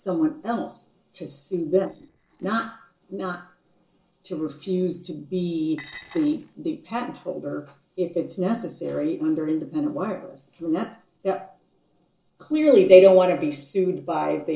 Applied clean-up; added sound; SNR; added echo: neural separator model SepFormer DNS4.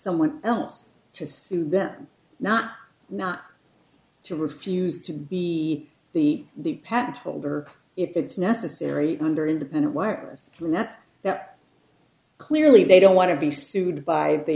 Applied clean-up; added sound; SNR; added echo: none; none; none; none.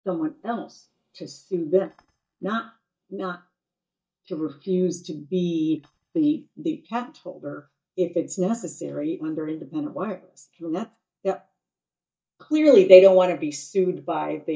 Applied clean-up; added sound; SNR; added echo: neural mask model DeepFilterNet 3.